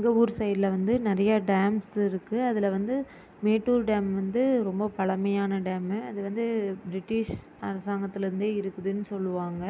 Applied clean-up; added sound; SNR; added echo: none; none; none; none.